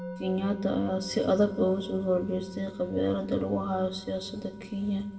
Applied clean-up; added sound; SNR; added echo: none; Musical instrument; 17 dB; reverberation time 1.0 s.